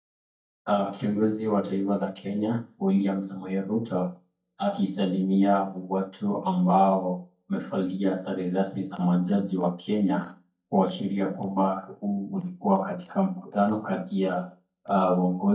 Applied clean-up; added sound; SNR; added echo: neural mask model DeepFilterNet 3.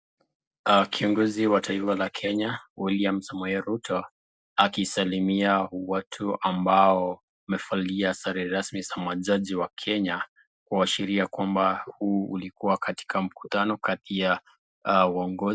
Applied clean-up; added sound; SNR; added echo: none; none; none; none.